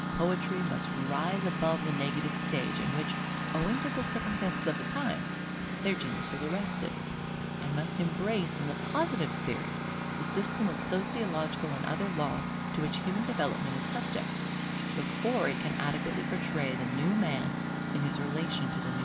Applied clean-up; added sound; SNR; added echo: none; Engine; 0 dB; none.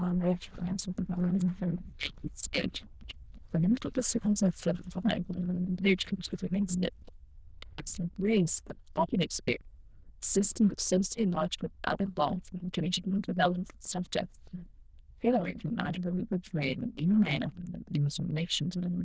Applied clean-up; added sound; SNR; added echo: neural diffusion model UNIVERSE++.